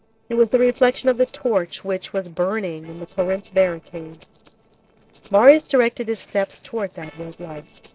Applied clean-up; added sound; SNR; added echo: neural separator model SepFormer DNS4.